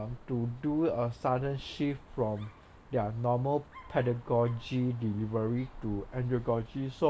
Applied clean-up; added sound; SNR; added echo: none; Dog; 19 dB; none.